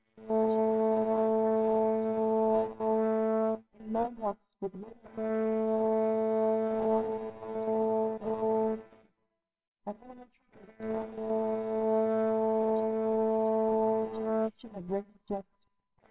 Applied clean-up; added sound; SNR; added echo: neural separator model SepFormer WHAMR!.